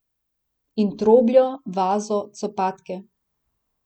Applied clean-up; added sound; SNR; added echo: none; none; none; none.